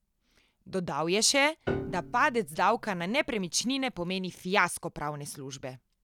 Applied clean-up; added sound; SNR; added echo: none; Piano; 11 dB; none.